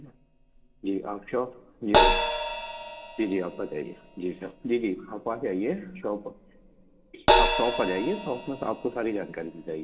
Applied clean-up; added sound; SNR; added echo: none; Crash cymbal; -4 dB; reverberation time 2.8 s.